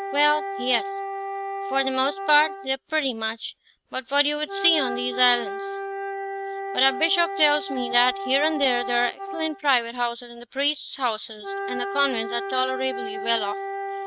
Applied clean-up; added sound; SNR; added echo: neural mask model RNNoise.